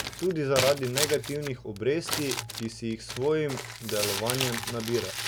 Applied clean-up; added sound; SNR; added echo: none; Crumpling, crinkling; 4 dB; none.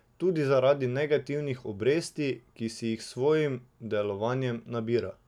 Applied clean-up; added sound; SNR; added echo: none; none; none; none.